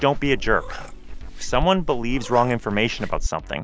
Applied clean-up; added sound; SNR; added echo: none; Meow; 5 dB; none.